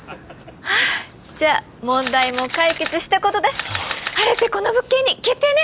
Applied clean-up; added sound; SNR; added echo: none; Camera; 10 dB; none.